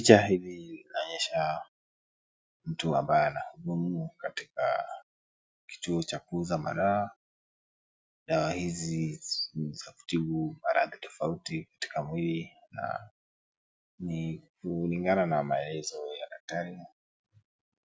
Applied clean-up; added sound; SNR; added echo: none; none; none; none.